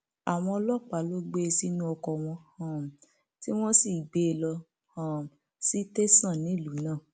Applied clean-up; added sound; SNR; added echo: none; none; none; none.